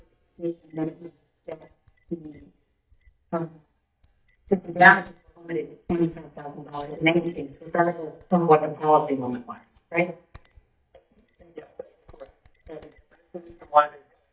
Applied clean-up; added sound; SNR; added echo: neural mask model DeepFilterNet 3.